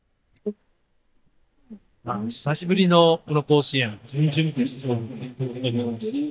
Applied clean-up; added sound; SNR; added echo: neural mask model DeepFilterNet 3.